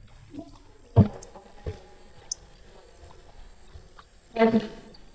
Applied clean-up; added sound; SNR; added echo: neural mask model DeepFilterNet 3.